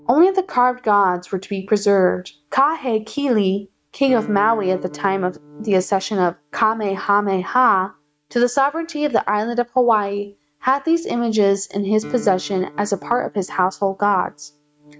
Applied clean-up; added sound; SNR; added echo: neural mask model RNNoise.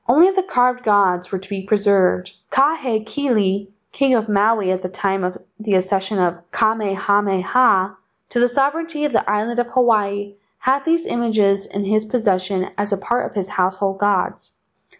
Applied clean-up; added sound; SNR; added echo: none; none; none; none.